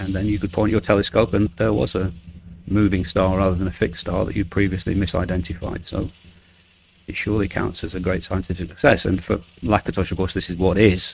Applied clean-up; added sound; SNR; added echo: neural mask model RNNoise.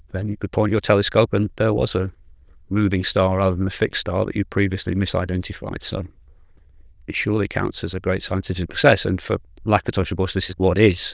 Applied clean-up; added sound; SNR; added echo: neural diffusion model UNIVERSE++.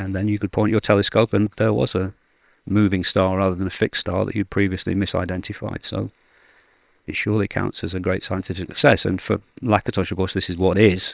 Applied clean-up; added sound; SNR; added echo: neural separator model SepFormer WHAM!.